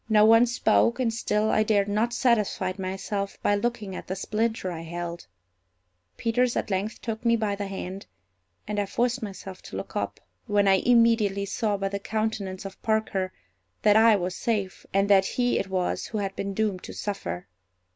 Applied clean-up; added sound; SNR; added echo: none; none; none; none.